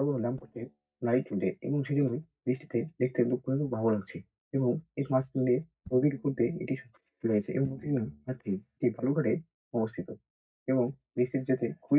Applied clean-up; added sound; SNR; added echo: neural mask model DeepFilterNet 3.